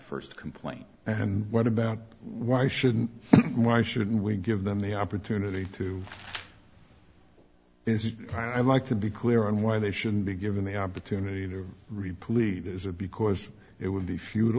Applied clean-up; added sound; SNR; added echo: none; none; none; none.